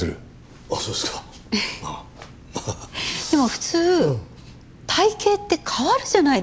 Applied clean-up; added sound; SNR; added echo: none; none; none; none.